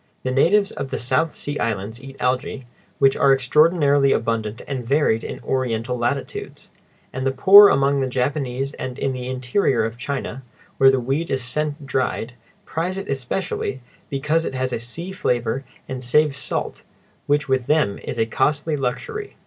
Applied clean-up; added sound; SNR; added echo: none; none; none; none.